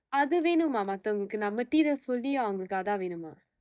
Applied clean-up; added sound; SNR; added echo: neural mask model DeepFilterNet 3.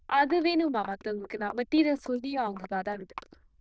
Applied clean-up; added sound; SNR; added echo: neural diffusion model UNIVERSE++.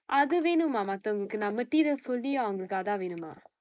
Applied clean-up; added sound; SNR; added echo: neural mask model Resemble Enhance denoiser.